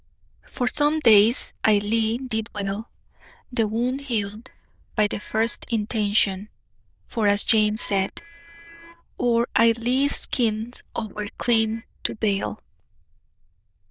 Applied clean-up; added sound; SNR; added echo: neural diffusion model UNIVERSE++.